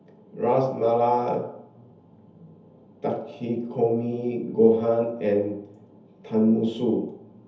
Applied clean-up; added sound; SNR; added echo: none; none; none; reverberation time 0.7 s.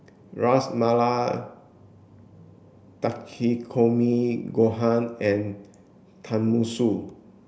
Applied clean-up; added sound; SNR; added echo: none; none; none; none.